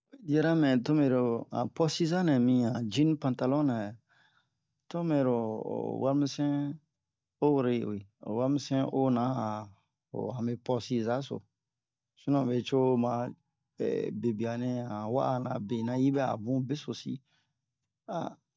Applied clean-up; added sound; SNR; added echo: none; none; none; none.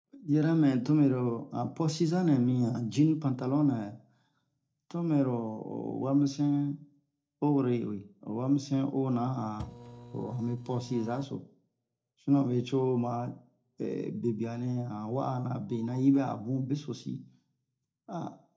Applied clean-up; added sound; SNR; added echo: neural separator model SepFormer DNS4.